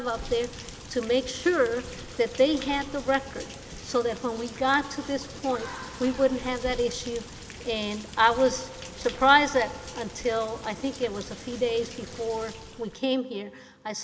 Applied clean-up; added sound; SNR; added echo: none; Rain; 14 dB; none.